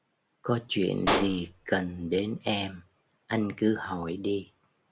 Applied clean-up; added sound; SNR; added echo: none; Explosion; 2 dB; none.